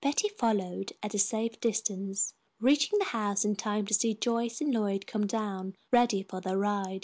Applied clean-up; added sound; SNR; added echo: none; none; none; none.